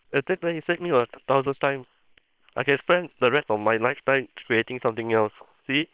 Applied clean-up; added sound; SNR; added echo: neural separator model SepFormer WHAM!.